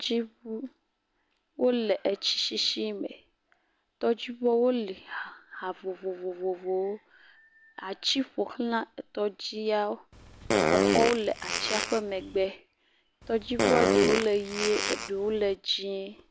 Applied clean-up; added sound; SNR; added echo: none; Fart; -2 dB; none.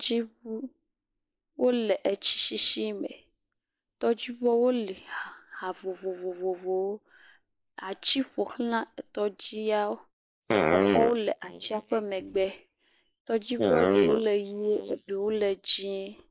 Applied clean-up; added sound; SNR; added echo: neural mask model Resemble Enhance denoiser.